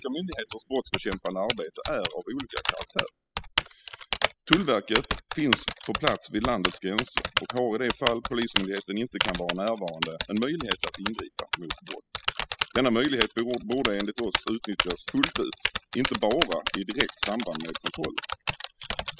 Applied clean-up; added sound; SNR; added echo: classical method spectral subtraction.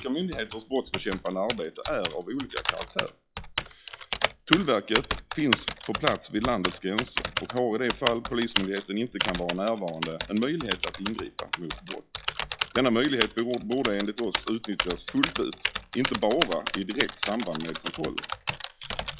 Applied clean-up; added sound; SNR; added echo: classical method log-MMSE.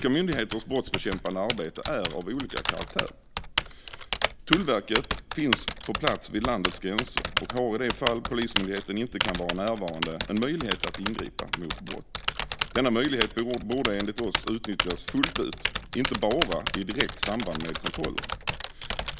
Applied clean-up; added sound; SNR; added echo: none; Typing; 2 dB; none.